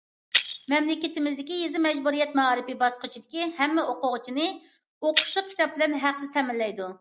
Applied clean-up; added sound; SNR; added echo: none; Shatter; 3 dB; none.